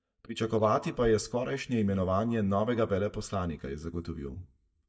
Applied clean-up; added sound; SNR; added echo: neural mask model DeepFilterNet 3.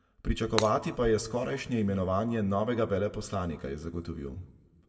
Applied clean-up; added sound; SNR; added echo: none; Shatter; 8 dB; reverberation time 1.0 s.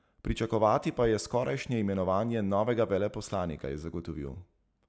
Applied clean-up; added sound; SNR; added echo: none; none; none; none.